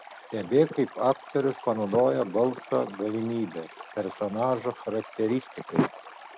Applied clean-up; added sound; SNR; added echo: none; Stream; 17 dB; none.